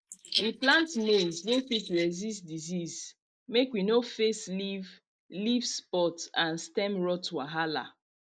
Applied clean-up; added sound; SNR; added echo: neural mask model Resemble Enhance denoiser.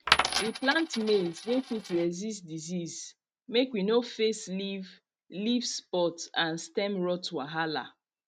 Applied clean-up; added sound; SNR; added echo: neural mask model RNNoise.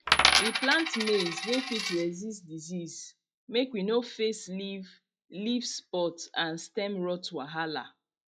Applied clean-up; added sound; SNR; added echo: classical method log-MMSE.